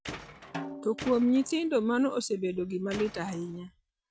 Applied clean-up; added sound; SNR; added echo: none; Tools + Snare drum; 14 dB; none.